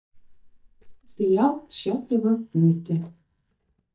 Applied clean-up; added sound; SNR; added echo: neural mask model DeepFilterNet 3.